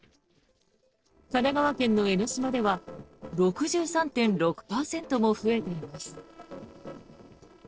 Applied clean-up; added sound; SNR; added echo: neural separator model SepFormer DNS4.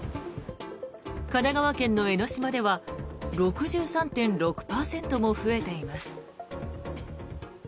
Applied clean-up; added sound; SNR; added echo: none; none; none; none.